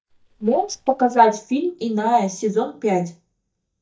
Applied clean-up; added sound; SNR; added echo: neural mask model DeepFilterNet 3.